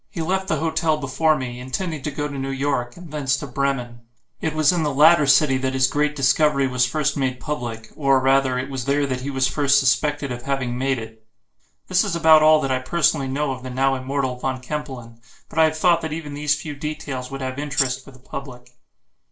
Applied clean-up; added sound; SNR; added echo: neural separator model SepFormer DNS4.